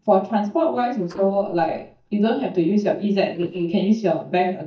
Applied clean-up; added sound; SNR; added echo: neural mask model DeepFilterNet 3.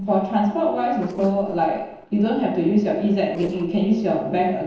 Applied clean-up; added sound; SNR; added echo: neural separator model SepFormer DNS4.